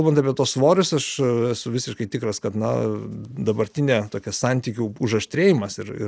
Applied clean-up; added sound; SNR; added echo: none; none; none; none.